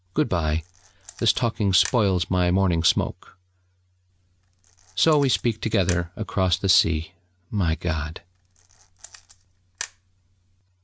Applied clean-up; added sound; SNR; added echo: none; Camera; 19 dB; none.